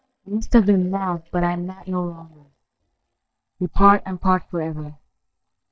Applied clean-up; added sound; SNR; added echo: neural mask model DeepFilterNet 3.